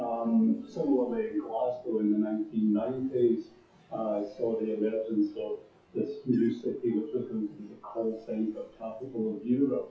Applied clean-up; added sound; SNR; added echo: classical method WPE with log-MMSE.